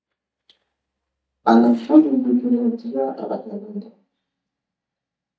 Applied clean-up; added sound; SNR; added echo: neural mask model DeepFilterNet 3.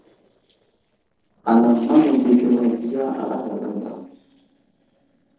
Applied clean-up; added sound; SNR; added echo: neural separator model SepFormer DNS4.